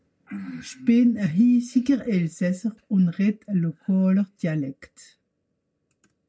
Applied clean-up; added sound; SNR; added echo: none; none; none; none.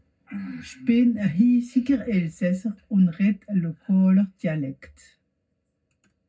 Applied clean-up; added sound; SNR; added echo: none; none; none; reverberation time 0.3 s.